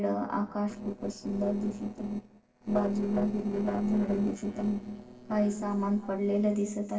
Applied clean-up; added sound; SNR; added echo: neural separator model SepFormer DNS4.